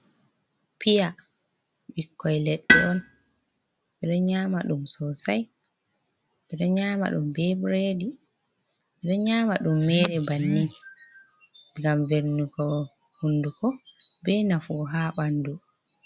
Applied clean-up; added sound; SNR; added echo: none; Tools; 1 dB; none.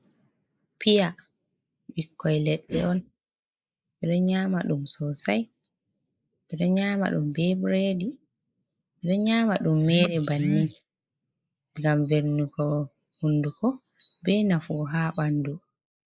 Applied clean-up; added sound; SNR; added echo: neural mask model Resemble Enhance denoiser.